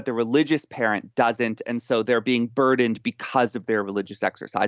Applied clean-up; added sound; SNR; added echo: none; none; none; none.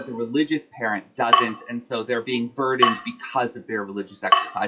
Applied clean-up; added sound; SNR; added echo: classical method WPE with log-MMSE.